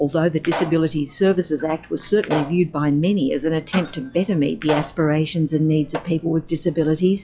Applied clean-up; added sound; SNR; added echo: classical method log-MMSE.